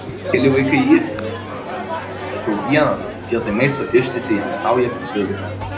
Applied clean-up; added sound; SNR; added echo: none; Crowd; 7 dB; reverberation time 0.5 s.